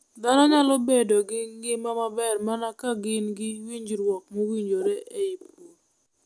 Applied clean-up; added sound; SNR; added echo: none; none; none; none.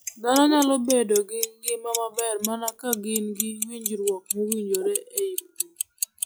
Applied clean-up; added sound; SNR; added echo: classical method log-MMSE.